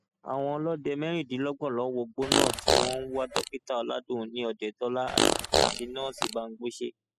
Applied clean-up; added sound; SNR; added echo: classical method spectral subtraction.